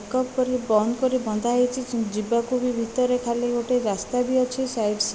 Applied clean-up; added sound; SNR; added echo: none; none; none; none.